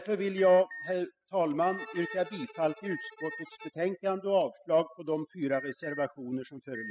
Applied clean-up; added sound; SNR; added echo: classical method spectral subtraction.